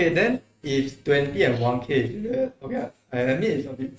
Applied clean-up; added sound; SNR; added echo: neural mask model RNNoise.